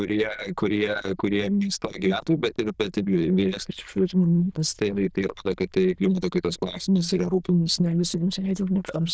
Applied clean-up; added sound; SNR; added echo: neural diffusion model UNIVERSE++.